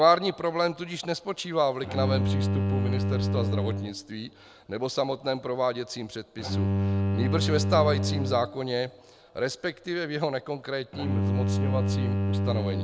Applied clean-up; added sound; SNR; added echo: none; Bowed string instrument; 0 dB; none.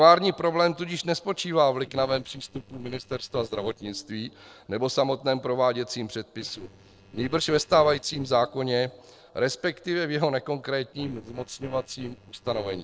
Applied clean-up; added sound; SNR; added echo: neural separator model SepFormer DNS4.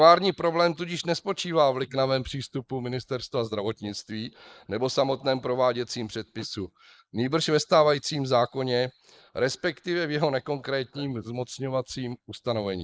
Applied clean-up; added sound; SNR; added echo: neural mask model Resemble Enhance denoiser.